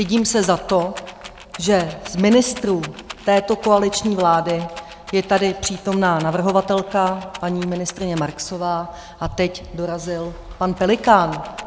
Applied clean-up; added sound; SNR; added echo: none; Rattle; 19 dB; none.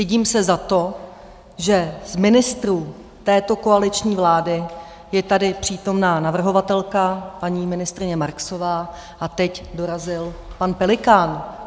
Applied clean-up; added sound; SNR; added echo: none; none; none; none.